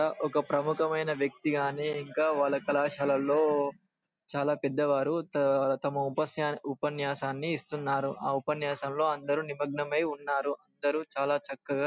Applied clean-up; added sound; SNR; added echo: none; none; none; none.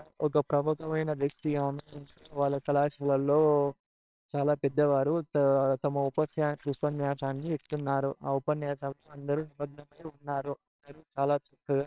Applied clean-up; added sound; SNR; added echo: neural separator model SepFormer WHAMR!.